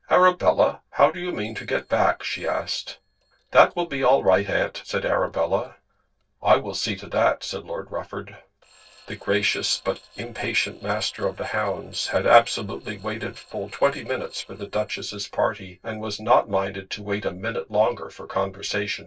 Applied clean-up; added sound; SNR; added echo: neural separator model SepFormer DNS4.